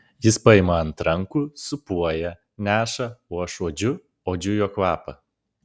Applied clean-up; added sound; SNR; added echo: none; none; none; none.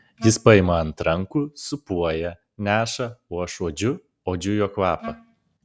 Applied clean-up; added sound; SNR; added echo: none; Wind instrument, woodwind instrument; 15 dB; none.